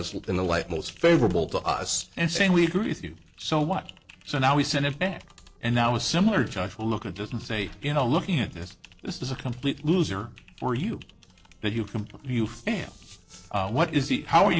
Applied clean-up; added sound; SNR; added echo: neural separator model SepFormer DNS4.